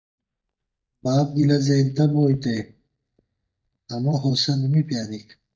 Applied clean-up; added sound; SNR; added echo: neural mask model DeepFilterNet 3.